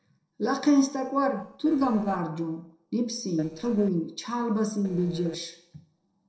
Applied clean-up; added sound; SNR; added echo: neural separator model SepFormer DNS4.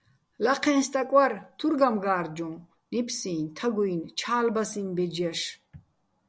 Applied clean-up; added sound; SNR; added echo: none; none; none; none.